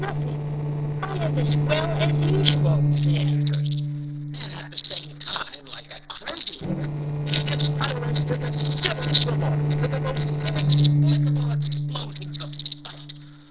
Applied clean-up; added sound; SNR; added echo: neural separator model SepFormer DNS4.